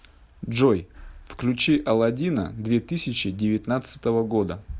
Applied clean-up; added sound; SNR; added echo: none; none; none; none.